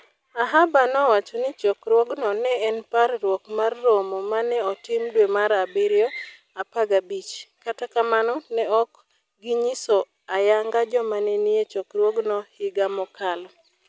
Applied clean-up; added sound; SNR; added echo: none; none; none; none.